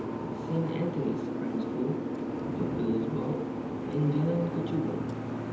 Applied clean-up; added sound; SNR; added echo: none; Boat, Water vehicle; 1 dB; reverberation time 1.2 s.